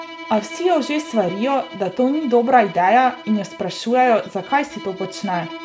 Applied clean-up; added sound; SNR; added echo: none; Bowed string instrument; 16 dB; none.